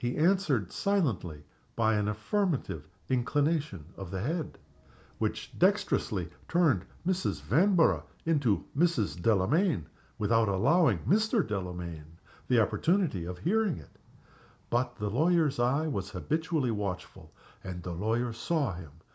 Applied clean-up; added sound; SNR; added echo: none; none; none; none.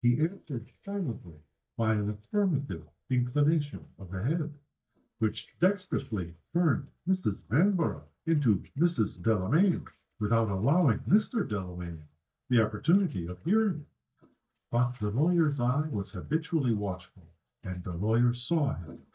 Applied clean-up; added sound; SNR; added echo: neural mask model DeepFilterNet 3.